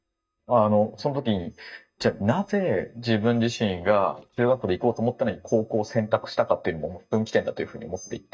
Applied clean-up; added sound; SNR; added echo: neural mask model DeepFilterNet 3.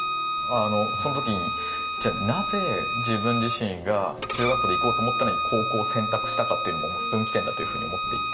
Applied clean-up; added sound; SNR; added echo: none; Bowed string instrument; 0 dB; reverberation time 0.6 s.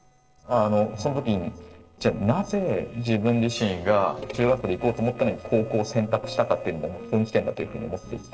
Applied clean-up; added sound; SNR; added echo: neural separator model SepFormer DNS4.